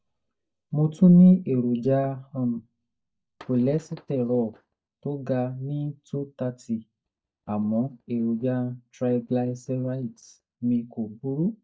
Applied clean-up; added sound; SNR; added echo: neural mask model DeepFilterNet 3.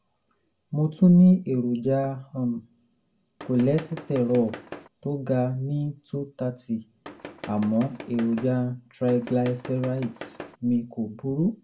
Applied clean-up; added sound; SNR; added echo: none; Tools; 15 dB; reverberation time 0.2 s.